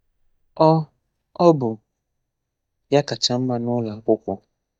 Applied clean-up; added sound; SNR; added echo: neural mask model DeepFilterNet 3.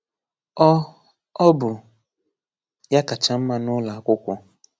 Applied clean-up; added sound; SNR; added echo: none; none; none; none.